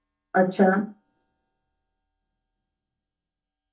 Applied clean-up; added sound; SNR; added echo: neural mask model DeepFilterNet 3.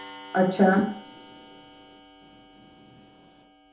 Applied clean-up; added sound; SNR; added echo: none; Clock; 19 dB; reverberation time 0.6 s.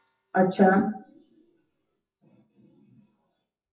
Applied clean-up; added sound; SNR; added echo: classical method WPE with log-MMSE.